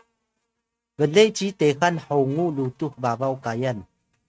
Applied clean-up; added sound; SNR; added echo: neural mask model RNNoise.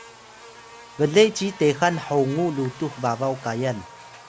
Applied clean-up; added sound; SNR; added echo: none; Buzz; 19 dB; none.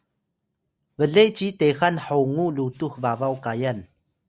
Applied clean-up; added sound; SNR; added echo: none; none; none; none.